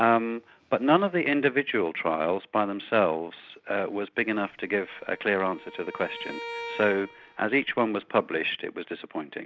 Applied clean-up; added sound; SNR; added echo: none; Bowed string instrument; 15 dB; none.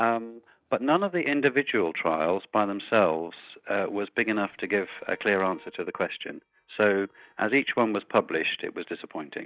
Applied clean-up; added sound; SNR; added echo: neural mask model DeepFilterNet 3.